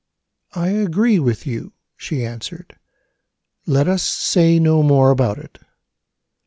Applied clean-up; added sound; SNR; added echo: none; none; none; none.